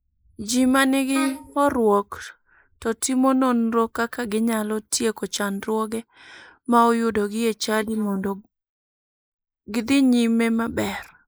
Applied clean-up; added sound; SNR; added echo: neural mask model Resemble Enhance denoiser.